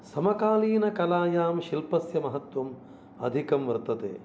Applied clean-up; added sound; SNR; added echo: none; none; none; none.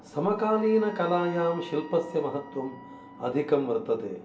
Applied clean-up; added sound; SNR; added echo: none; Wind instrument, woodwind instrument; 19 dB; reverberation time 0.3 s.